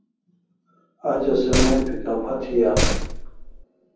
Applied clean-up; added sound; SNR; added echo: none; Slam; 0 dB; reverberation time 0.9 s.